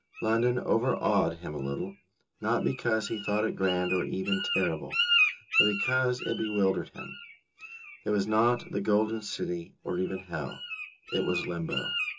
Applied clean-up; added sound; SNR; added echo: none; Bird; 5 dB; reverberation time 0.2 s.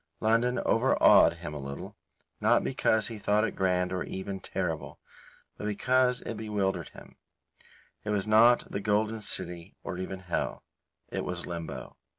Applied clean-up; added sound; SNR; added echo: none; none; none; none.